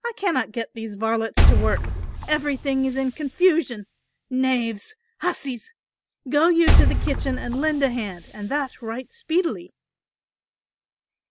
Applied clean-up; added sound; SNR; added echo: none; Liquid; -2 dB; none.